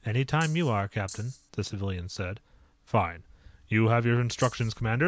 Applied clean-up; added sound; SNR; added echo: none; Rattle (instrument); 18 dB; none.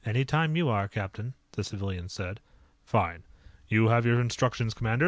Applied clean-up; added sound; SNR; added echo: none; none; none; none.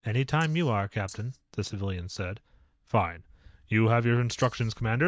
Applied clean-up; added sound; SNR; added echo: neural mask model DeepFilterNet 3.